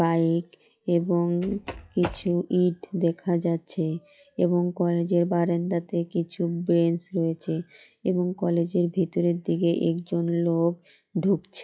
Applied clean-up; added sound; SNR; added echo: classical method log-MMSE.